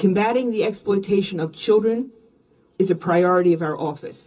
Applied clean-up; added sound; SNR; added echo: none; none; none; reverberation time 0.2 s.